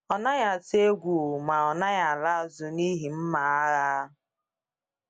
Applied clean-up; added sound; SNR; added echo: none; none; none; none.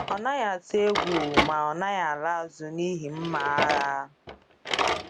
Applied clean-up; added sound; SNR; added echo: none; Drawer open or close; 3 dB; none.